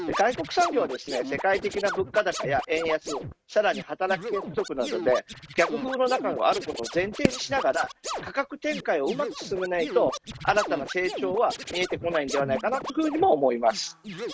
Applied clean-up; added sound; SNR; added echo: neural mask model RNNoise.